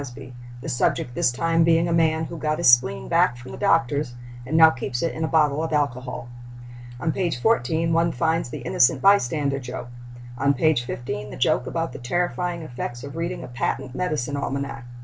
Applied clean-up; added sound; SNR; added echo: none; none; none; none.